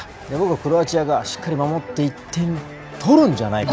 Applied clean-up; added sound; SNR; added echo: none; none; none; none.